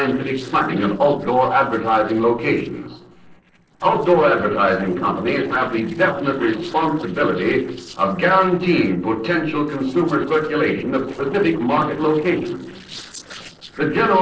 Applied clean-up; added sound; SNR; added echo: neural separator model SepFormer DNS4.